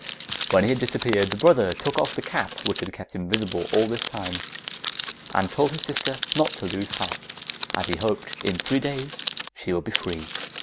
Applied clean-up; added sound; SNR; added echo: none; Crackle; 7 dB; none.